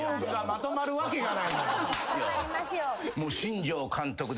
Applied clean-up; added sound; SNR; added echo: none; none; none; none.